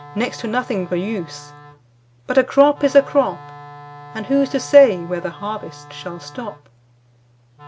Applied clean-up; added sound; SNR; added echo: none; Wind instrument, woodwind instrument; 20 dB; none.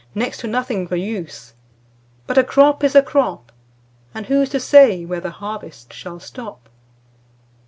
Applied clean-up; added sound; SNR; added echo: none; none; none; none.